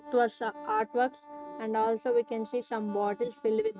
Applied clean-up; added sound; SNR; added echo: neural mask model RNNoise.